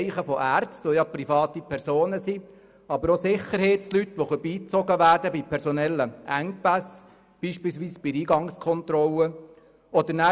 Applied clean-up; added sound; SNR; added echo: none; none; none; none.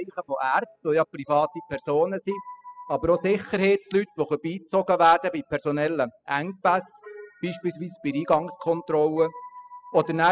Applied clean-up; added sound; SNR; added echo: classical method spectral subtraction.